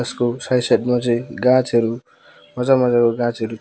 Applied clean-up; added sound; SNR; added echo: none; none; none; none.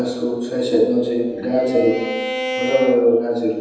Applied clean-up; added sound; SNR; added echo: none; Bowed string instrument; 8 dB; reverberation time 1.1 s.